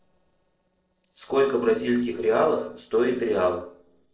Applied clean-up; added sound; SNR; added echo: neural separator model SepFormer DNS4.